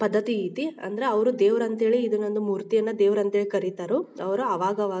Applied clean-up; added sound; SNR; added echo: none; none; none; none.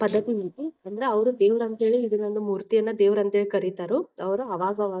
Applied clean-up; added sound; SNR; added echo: neural mask model DeepFilterNet 3.